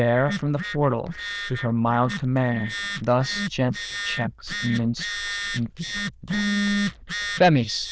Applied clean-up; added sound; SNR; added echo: neural diffusion model UNIVERSE++.